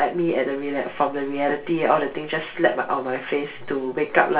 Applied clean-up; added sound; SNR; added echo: none; none; none; reverberation time 0.3 s.